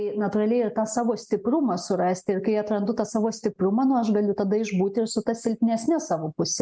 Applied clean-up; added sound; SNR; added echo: none; none; none; none.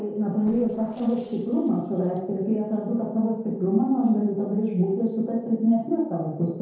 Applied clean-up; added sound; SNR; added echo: neural separator model SepFormer DNS4.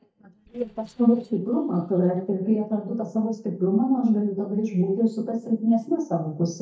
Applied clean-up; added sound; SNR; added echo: neural mask model DeepFilterNet 3.